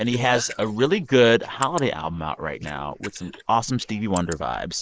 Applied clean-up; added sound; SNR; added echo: neural mask model Resemble Enhance denoiser.